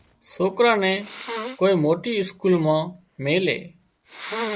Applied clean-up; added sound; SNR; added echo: none; Sneeze; 13 dB; none.